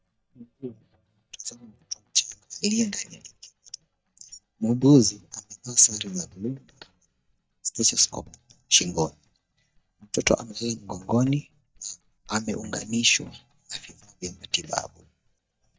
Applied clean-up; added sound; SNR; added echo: neural mask model DeepFilterNet 3.